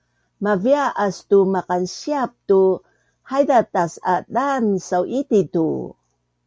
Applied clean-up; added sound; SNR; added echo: none; none; none; none.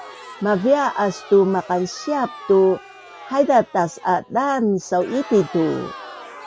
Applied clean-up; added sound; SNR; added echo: none; Crowd; 18 dB; none.